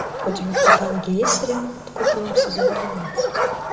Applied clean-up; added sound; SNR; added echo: none; Bark; -5 dB; reverberation time 1.3 s.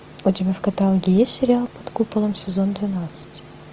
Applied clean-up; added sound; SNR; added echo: none; none; none; none.